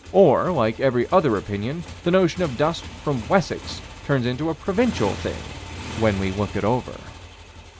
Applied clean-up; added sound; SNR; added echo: none; Motorcycle; 14 dB; none.